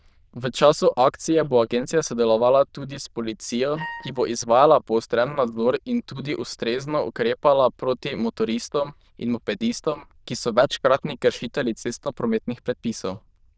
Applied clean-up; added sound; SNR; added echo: neural diffusion model UNIVERSE++.